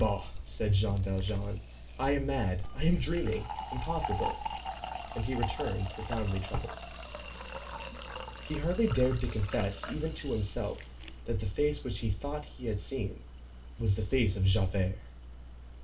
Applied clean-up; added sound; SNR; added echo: none; Fill (with liquid); 12 dB; reverberation time 0.2 s.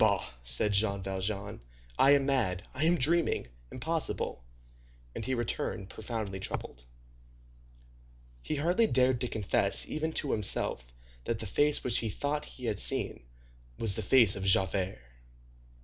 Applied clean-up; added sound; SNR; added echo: none; none; none; none.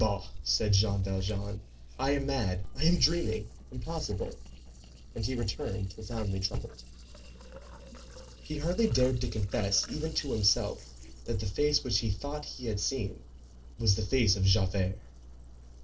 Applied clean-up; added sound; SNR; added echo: neural separator model SepFormer DNS4.